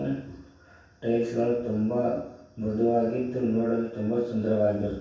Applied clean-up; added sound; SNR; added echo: none; none; none; reverberation time 0.7 s.